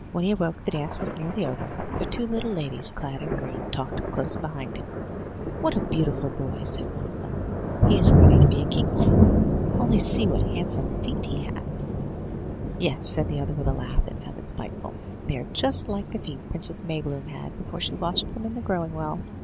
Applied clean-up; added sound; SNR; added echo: none; Thunder; -5 dB; none.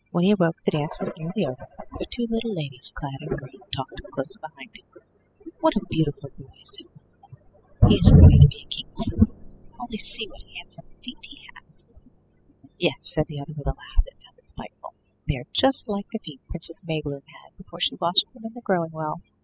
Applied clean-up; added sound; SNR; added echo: classical method spectral subtraction.